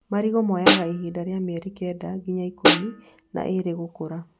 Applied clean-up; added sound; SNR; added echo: none; Snare drum; -1 dB; none.